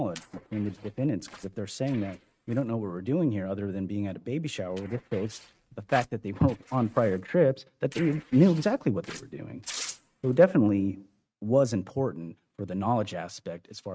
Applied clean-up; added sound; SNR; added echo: neural mask model RNNoise.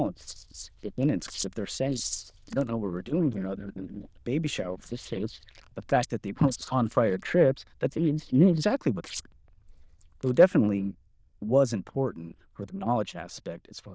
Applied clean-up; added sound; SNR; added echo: neural diffusion model UNIVERSE++.